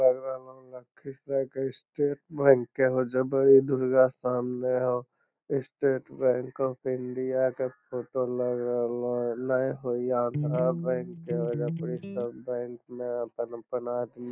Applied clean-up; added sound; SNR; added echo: none; Electric guitar; 5 dB; none.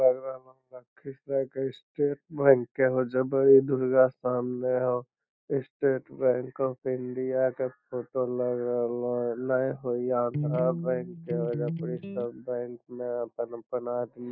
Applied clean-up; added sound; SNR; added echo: neural mask model DeepFilterNet 3.